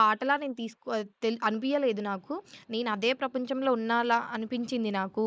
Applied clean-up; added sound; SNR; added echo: neural mask model Resemble Enhance denoiser.